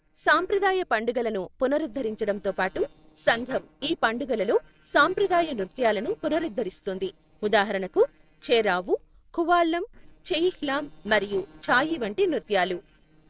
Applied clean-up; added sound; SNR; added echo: neural separator model SepFormer DNS4.